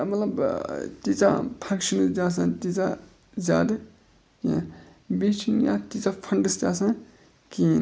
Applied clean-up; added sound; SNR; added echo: none; none; none; none.